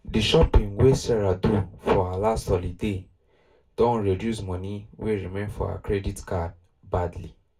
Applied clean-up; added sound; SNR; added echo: none; none; none; reverberation time 0.2 s.